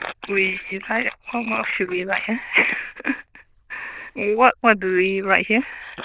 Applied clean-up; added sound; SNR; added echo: neural diffusion model UNIVERSE++.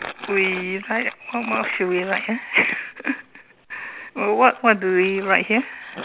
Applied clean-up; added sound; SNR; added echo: none; Crumpling, crinkling; 16 dB; none.